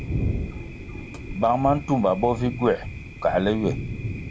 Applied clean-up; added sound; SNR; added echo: none; Thunder; 6 dB; none.